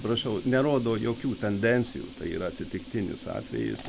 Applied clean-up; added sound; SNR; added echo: none; Tools; 14 dB; none.